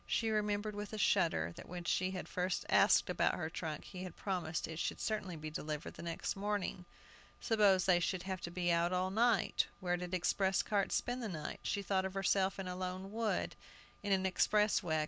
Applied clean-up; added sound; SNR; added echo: none; none; none; none.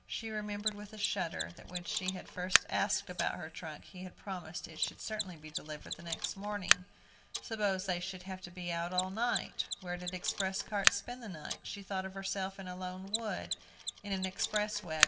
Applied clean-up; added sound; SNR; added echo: none; Mechanisms; 1 dB; reverberation time 1.0 s.